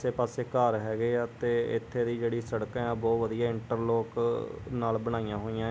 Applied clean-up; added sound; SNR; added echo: none; none; none; none.